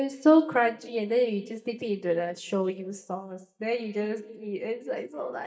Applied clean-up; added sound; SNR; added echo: neural mask model DeepFilterNet 3.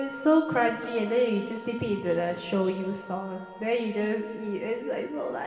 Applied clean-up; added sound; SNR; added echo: none; Wind instrument, woodwind instrument; 17 dB; reverberation time 2.1 s.